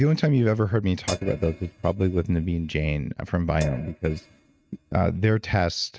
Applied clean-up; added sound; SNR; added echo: neural mask model RNNoise.